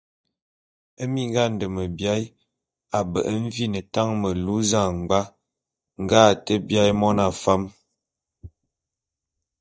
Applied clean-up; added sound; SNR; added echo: neural mask model DeepFilterNet 3.